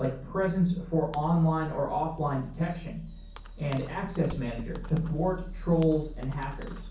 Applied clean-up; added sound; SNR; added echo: none; Fireworks; 12 dB; reverberation time 0.6 s.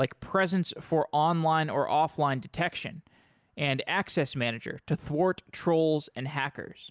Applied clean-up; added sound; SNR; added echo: none; none; none; none.